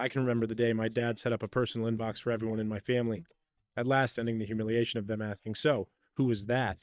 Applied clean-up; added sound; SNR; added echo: neural mask model DeepFilterNet 3.